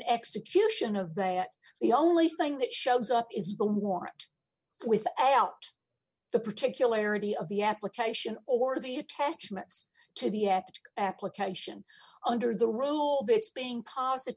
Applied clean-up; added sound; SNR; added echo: none; none; none; none.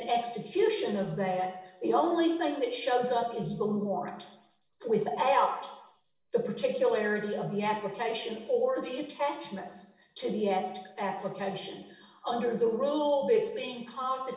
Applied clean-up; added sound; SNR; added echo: none; none; none; reverberation time 0.8 s.